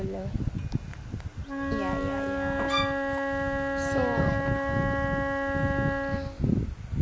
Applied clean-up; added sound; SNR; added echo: none; Wind instrument, woodwind instrument + Bowed string instrument; -1 dB; none.